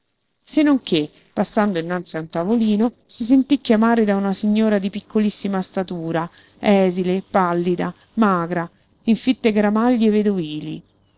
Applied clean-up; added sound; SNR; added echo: neural separator model SepFormer DNS4.